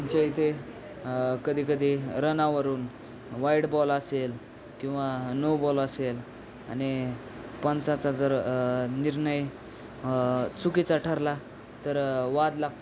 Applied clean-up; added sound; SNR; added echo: none; none; none; none.